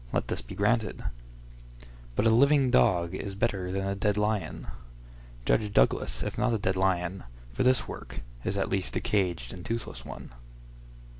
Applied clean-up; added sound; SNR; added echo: none; none; none; none.